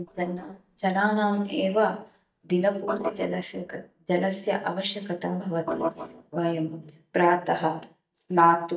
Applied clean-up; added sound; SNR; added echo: neural mask model DeepFilterNet 3.